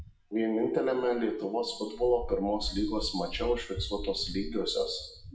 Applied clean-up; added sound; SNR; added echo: classical method WPE with log-MMSE.